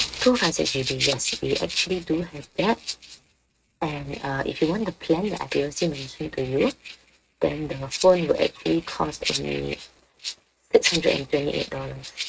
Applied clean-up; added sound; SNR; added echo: neural mask model RNNoise.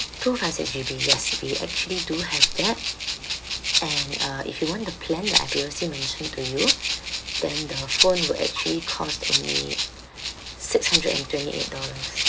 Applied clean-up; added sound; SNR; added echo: none; Rattle (instrument); -2 dB; none.